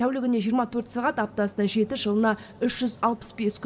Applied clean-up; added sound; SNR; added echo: none; none; none; reverberation time 0.8 s.